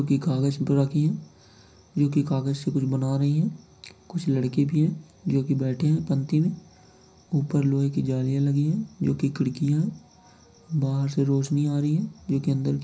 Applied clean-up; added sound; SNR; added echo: none; none; none; reverberation time 0.5 s.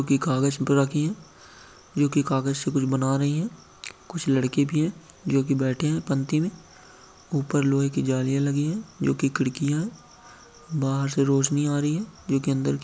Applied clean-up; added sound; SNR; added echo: none; none; none; none.